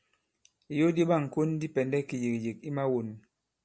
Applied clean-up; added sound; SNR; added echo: none; none; none; none.